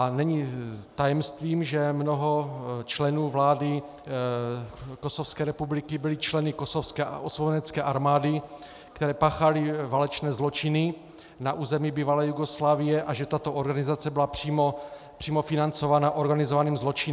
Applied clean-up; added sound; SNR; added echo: none; none; none; none.